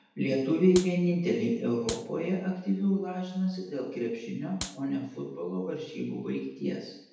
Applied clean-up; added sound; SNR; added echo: none; Clapping; 13 dB; reverberation time 0.8 s.